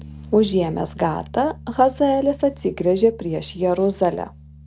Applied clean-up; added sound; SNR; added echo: none; Bass guitar; 19 dB; none.